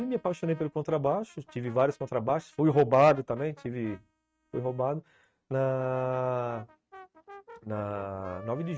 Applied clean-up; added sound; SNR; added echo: neural mask model RNNoise.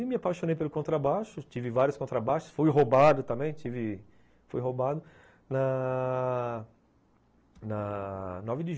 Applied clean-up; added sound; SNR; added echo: none; none; none; none.